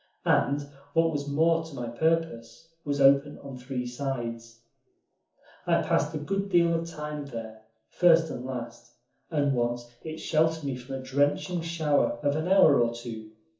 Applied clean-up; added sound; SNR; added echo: none; none; none; reverberation time 0.9 s.